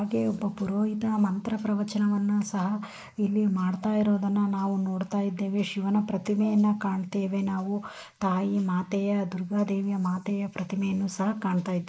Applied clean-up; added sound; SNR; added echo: neural mask model Resemble Enhance denoiser.